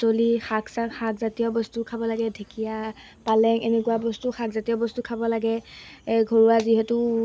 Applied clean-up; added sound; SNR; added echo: none; none; none; none.